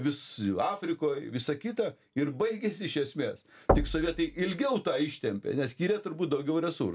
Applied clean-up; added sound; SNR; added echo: none; Knock / Wood / Percussion; 2 dB; none.